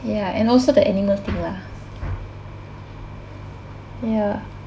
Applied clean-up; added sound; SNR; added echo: none; none; none; none.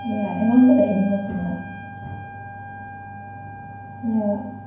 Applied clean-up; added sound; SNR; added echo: none; Wind instrument, woodwind instrument; 15 dB; reverberation time 0.9 s.